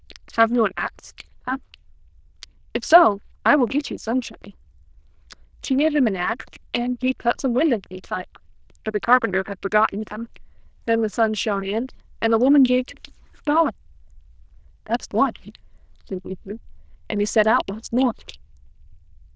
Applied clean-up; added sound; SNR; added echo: neural diffusion model UNIVERSE++.